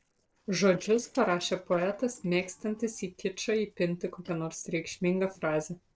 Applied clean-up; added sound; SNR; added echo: neural separator model SepFormer DNS4.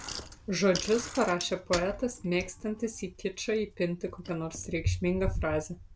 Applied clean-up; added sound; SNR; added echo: none; Bicycle; 7 dB; none.